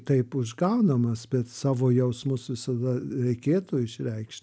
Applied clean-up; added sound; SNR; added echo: none; none; none; none.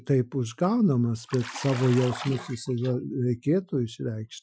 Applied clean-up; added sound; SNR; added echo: classical method Wiener filter.